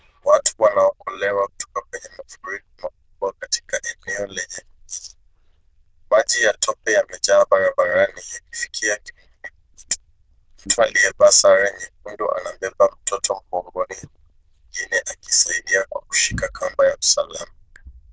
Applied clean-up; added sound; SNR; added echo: neural diffusion model UNIVERSE++.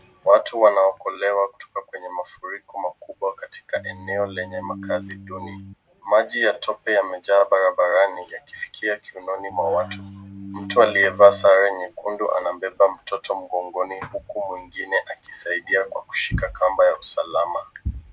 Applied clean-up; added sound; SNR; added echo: none; Organ; 16 dB; none.